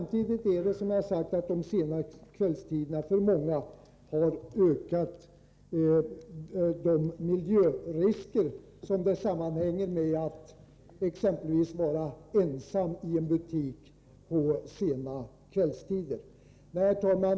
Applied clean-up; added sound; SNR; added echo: none; none; none; none.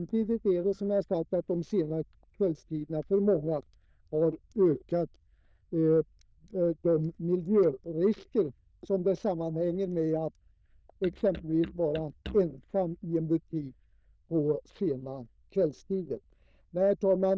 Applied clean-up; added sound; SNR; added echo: neural diffusion model UNIVERSE++.